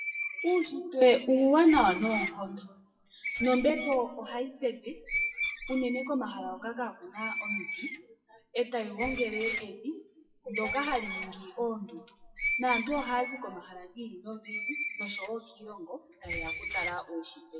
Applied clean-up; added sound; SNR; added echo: classical method WPE with log-MMSE.